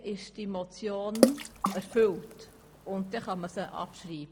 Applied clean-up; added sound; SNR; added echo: none; Water / Splash, splatter; -2 dB; none.